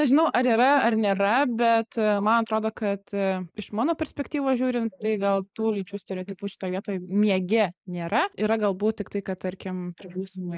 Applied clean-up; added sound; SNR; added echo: neural mask model Resemble Enhance denoiser.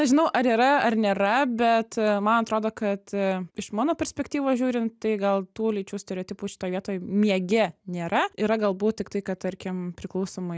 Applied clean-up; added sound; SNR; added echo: none; none; none; none.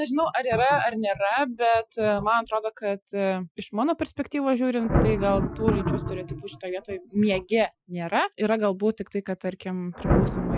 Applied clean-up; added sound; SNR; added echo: classical method Wiener filter.